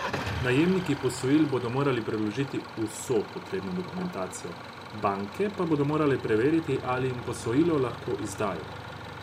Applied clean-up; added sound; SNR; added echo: none; Idling / Engine starting; 11 dB; none.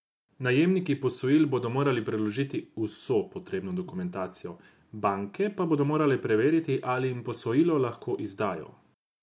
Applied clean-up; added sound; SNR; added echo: none; none; none; none.